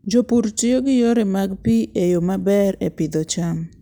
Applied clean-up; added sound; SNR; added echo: none; none; none; none.